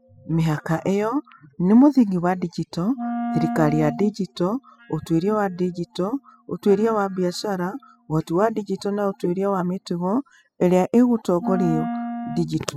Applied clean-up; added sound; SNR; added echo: classical method spectral subtraction.